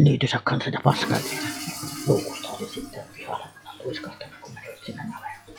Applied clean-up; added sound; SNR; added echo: classical method log-MMSE.